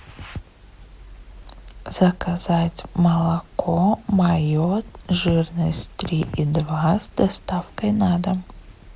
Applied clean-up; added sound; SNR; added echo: none; none; none; none.